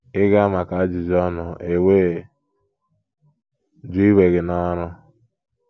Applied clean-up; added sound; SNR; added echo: none; none; none; none.